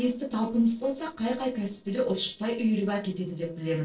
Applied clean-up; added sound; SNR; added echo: neural separator model SepFormer DNS4.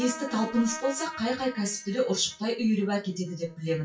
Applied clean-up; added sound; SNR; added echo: classical method WPE with log-MMSE.